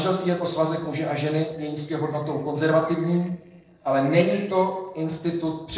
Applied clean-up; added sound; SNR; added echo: neural separator model SepFormer DNS4.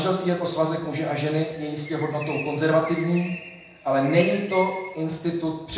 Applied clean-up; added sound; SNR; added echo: none; Bird; 14 dB; reverberation time 0.8 s.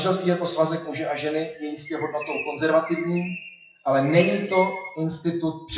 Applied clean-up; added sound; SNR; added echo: classical method WPE with log-MMSE.